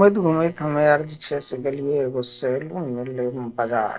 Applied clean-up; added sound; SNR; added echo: neural separator model SepFormer DNS4.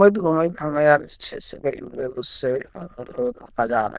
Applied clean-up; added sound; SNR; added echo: neural diffusion model UNIVERSE++.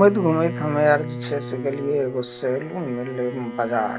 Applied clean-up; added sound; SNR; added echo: none; Bowed string instrument; 10 dB; none.